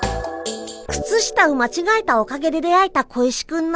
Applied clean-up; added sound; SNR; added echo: none; none; none; none.